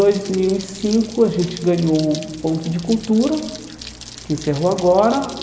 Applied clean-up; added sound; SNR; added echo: none; Rain; 18 dB; reverberation time 1.7 s.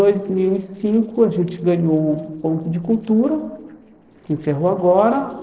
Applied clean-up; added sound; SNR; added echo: neural separator model SepFormer DNS4.